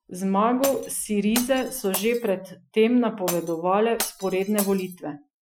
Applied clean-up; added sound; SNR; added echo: classical method Wiener filter.